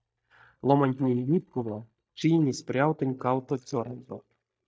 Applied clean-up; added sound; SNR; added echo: neural mask model DeepFilterNet 3.